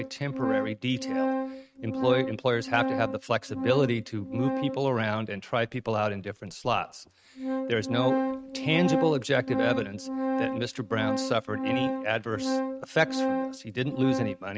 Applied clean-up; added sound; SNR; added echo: neural mask model RNNoise.